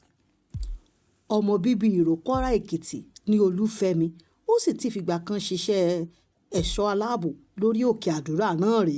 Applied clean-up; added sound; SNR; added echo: none; Bass drum; 10 dB; none.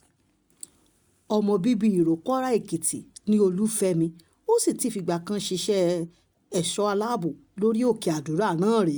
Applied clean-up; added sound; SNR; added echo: none; none; none; none.